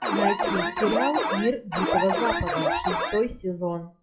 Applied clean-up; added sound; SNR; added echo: classical method WPE with log-MMSE.